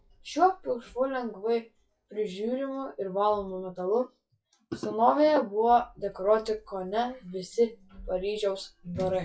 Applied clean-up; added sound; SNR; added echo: classical method log-MMSE.